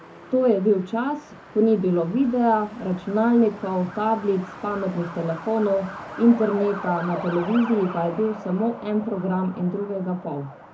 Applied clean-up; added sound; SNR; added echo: none; Truck; 14 dB; reverberation time 0.3 s.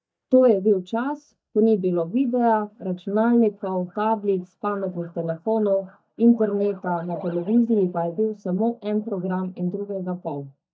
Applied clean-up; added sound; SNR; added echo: neural mask model DeepFilterNet 3.